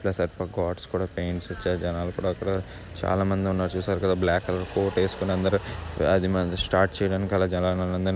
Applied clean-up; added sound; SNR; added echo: none; none; none; none.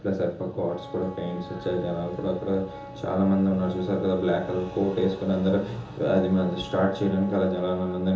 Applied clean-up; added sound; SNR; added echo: none; Wind instrument, woodwind instrument; 18 dB; reverberation time 1.2 s.